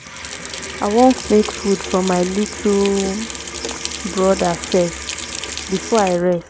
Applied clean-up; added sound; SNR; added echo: none; Sink (filling or washing) / Water tap, faucet; 9 dB; none.